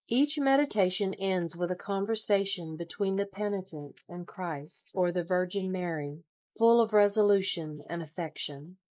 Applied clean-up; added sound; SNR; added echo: neural mask model Resemble Enhance denoiser.